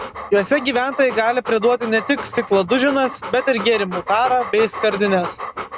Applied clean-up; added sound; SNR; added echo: none; Dog; 12 dB; none.